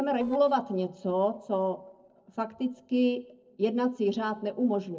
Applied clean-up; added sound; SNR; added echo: neural separator model SepFormer DNS4.